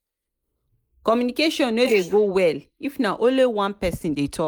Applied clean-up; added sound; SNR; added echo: neural mask model Resemble Enhance denoiser.